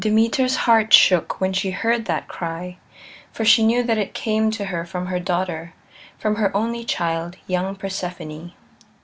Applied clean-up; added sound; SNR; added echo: none; none; none; none.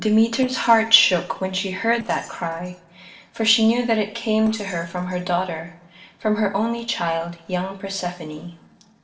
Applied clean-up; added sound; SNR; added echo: neural separator model SepFormer DNS4.